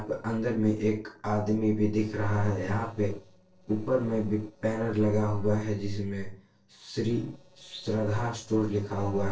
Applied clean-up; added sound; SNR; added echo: neural separator model SepFormer DNS4.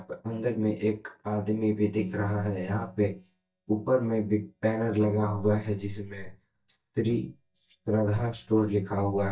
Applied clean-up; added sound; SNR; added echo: neural mask model DeepFilterNet 3.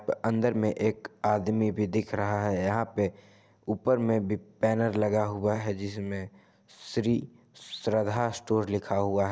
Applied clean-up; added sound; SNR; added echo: none; none; none; none.